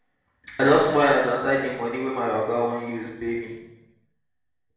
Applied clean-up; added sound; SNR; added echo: none; none; none; reverberation time 0.9 s.